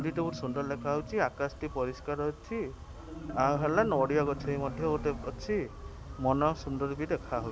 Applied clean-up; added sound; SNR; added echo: none; Marimba, xylophone; 13 dB; none.